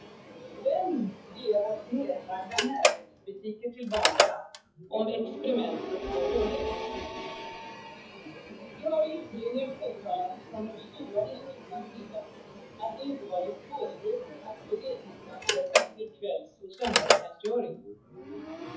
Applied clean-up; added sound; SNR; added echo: classical method WPE with log-MMSE.